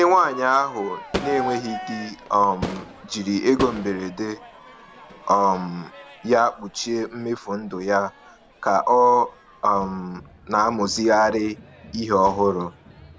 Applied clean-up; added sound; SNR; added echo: none; Crowd / Fireworks; 14 dB; none.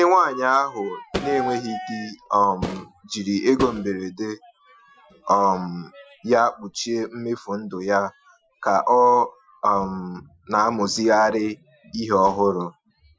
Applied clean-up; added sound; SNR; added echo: classical method Wiener filter.